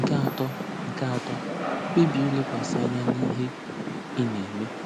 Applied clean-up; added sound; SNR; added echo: none; Rain; 1 dB; none.